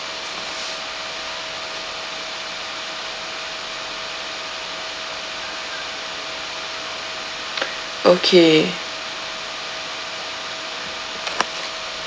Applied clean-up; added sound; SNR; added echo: none; none; none; none.